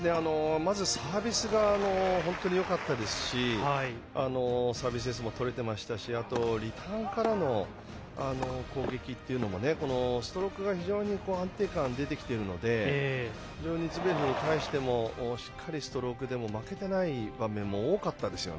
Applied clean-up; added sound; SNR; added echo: none; none; none; none.